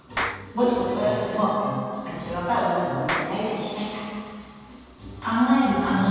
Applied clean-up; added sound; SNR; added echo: none; Clapping; 12 dB; reverberation time 2.1 s.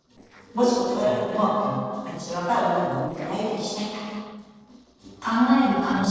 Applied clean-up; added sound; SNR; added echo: neural separator model SepFormer DNS4.